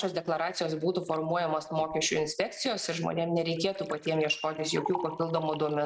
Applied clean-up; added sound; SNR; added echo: neural mask model RNNoise.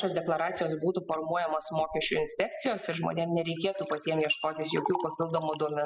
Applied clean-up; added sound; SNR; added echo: classical method spectral subtraction.